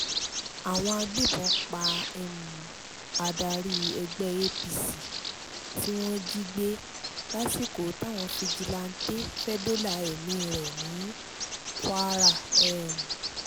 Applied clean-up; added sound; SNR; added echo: none; Bird vocalization, bird call, bird song; -1 dB; none.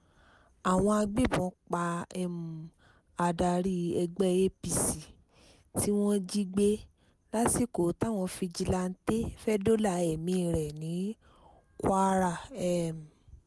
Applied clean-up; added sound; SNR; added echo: none; none; none; none.